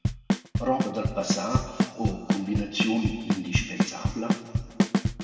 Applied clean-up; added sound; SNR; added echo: none; Bass drum / Snare drum / Drum kit; -3 dB; reverberation time 1.9 s.